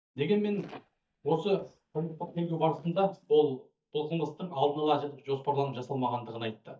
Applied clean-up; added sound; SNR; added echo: neural mask model DeepFilterNet 3.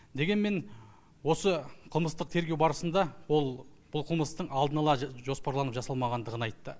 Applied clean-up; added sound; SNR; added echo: none; none; none; none.